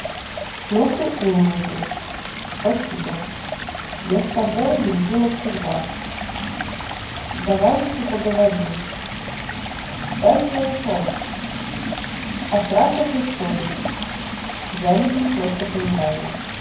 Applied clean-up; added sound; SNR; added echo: none; Stream; 6 dB; reverberation time 0.9 s.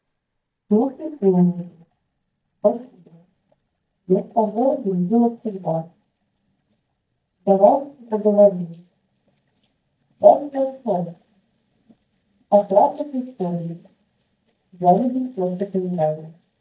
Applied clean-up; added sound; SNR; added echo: neural mask model DeepFilterNet 3.